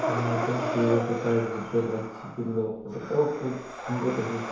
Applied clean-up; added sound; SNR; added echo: none; Breathing; 5 dB; reverberation time 1.0 s.